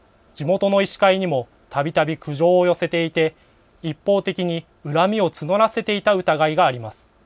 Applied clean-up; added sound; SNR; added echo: none; none; none; none.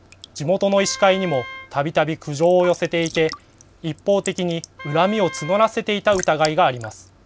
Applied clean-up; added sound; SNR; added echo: none; Raindrop / Drip / Trickle, dribble + Wind instrument, woodwind instrument; 17 dB; none.